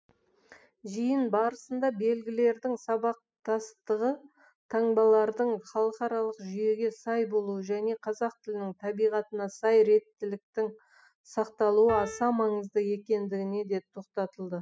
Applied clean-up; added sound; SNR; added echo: classical method spectral subtraction.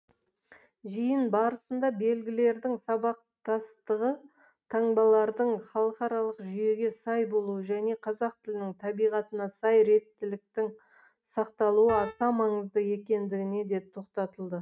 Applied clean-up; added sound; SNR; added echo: neural mask model RNNoise.